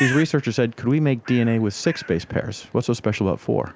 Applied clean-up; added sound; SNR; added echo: none; Bird; 14 dB; none.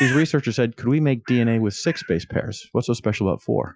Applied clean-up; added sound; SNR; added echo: classical method Wiener filter.